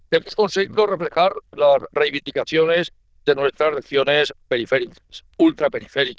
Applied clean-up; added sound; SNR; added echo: neural diffusion model UNIVERSE++.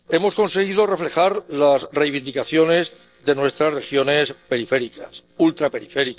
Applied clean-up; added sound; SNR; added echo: neural separator model SepFormer DNS4.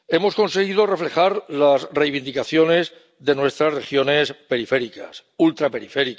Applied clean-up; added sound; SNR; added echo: none; none; none; none.